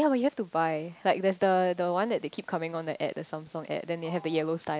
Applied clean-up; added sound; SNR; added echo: none; none; none; none.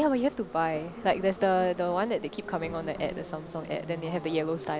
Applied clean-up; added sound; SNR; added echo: none; Subway, metro, underground; 13 dB; none.